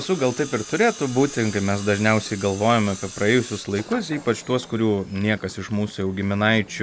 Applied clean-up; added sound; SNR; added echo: none; Tools; 17 dB; none.